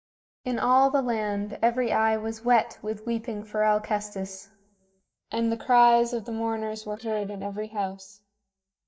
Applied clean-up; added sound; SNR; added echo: neural mask model DeepFilterNet 3.